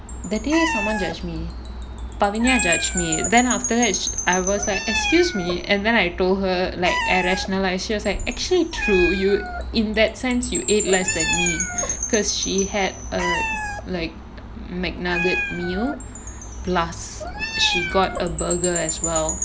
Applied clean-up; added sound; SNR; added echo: none; Wind chime + Meow; 5 dB; none.